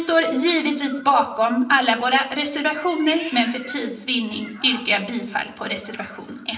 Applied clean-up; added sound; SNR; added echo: none; Meow; 20 dB; reverberation time 0.6 s.